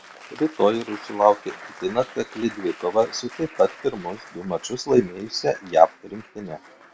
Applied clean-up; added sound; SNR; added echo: none; Applause; 19 dB; none.